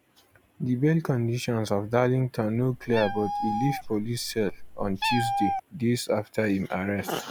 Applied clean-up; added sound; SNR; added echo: none; Meow; 4 dB; none.